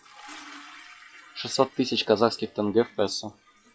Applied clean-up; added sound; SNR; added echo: classical method WPE with log-MMSE.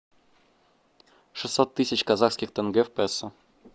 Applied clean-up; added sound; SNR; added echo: none; none; none; none.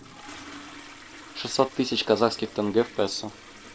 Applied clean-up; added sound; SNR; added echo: none; Toilet flush; 17 dB; reverberation time 2.0 s.